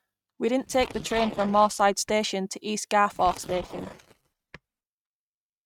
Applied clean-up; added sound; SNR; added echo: neural mask model RNNoise.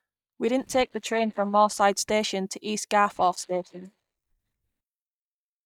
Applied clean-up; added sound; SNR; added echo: neural mask model DeepFilterNet 3.